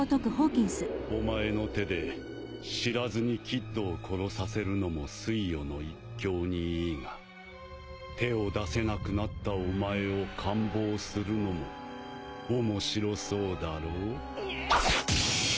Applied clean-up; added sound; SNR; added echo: none; none; none; none.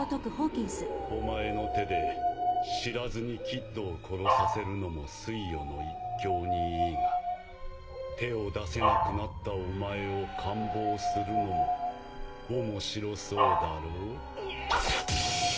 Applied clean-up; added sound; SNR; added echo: none; Dog; -1 dB; reverberation time 0.5 s.